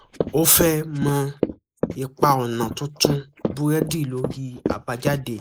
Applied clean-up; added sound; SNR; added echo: neural mask model Resemble Enhance denoiser.